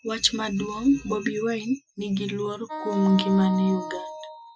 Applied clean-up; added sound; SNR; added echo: classical method Wiener filter.